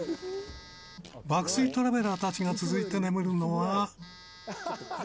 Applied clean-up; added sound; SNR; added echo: none; Telephone + Fart; 20 dB; none.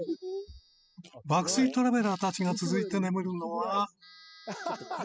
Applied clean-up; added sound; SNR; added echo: classical method spectral subtraction.